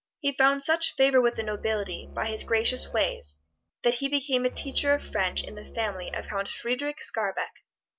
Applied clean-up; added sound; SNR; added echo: none; Musical instrument; 16 dB; none.